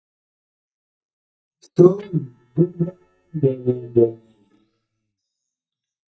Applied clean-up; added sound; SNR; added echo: neural mask model DeepFilterNet 3.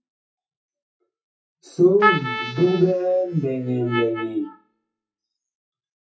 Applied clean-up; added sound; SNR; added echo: classical method WPE with log-MMSE.